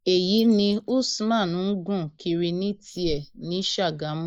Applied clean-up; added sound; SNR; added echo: neural mask model Resemble Enhance denoiser.